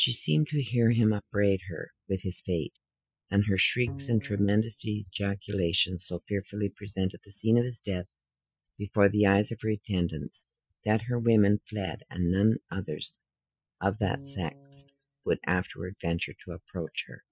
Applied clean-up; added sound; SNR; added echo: classical method spectral subtraction.